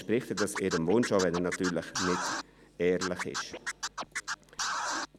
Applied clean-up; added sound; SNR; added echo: none; Scratching (performance technique); 5 dB; none.